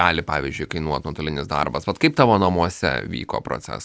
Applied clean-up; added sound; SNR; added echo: none; none; none; none.